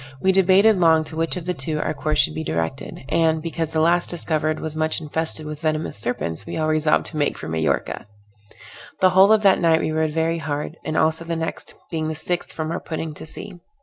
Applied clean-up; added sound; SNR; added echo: none; none; none; none.